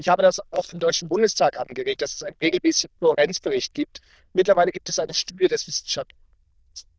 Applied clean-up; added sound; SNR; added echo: neural diffusion model UNIVERSE++.